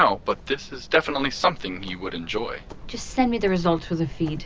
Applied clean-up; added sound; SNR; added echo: none; none; none; none.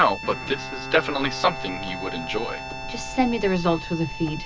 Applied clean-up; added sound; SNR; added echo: none; Bowed string instrument + Harmonica; 10 dB; none.